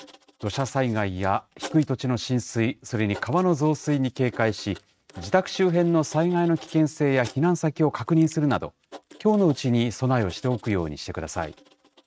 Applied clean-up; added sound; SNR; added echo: neural mask model RNNoise.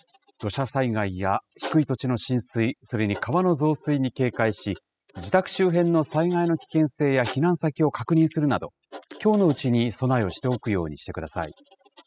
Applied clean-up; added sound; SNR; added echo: classical method spectral subtraction.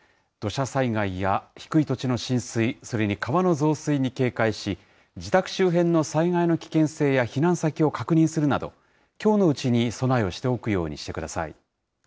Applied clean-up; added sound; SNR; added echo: none; none; none; none.